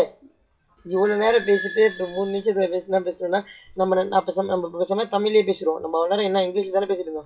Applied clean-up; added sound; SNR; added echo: classical method WPE with log-MMSE.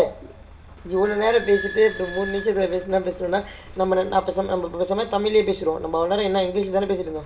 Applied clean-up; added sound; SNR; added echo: none; Squeak / Idling; 16 dB; reverberation time 0.4 s.